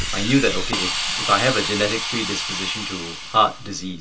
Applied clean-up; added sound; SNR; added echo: none; Hiss; 3 dB; reverberation time 0.2 s.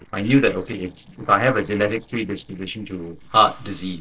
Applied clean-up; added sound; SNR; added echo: neural separator model SepFormer DNS4.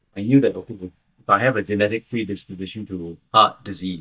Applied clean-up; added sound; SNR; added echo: neural mask model DeepFilterNet 3.